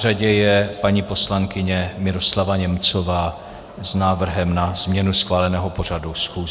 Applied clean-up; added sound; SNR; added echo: none; none; none; none.